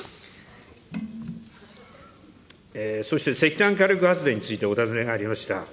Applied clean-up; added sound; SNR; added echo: none; none; none; none.